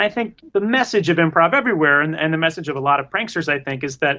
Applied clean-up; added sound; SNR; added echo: none; none; none; none.